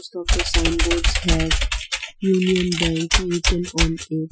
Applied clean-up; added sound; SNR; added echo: classical method Wiener filter.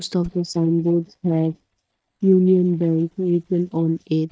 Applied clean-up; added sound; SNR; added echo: neural mask model DeepFilterNet 3.